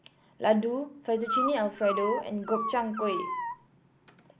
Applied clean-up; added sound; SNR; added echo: none; Dog; 3 dB; none.